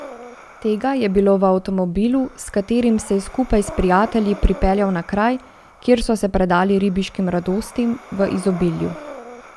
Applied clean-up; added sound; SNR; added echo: none; Breathing; 19 dB; none.